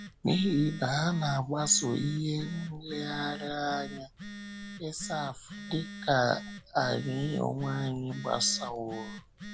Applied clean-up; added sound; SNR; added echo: none; Telephone; 12 dB; none.